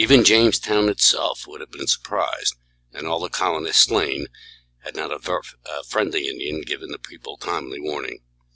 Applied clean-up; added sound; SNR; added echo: none; none; none; none.